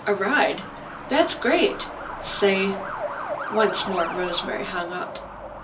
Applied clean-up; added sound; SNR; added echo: none; Truck; 8 dB; reverberation time 0.3 s.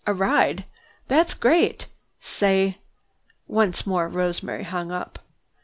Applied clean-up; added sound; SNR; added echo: none; none; none; none.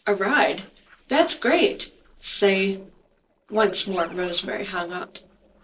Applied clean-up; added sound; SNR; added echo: neural separator model SepFormer DNS4.